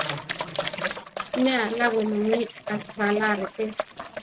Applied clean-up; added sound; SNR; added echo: neural mask model RNNoise.